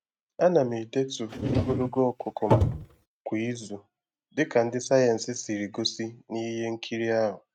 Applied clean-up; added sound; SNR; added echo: neural mask model RNNoise.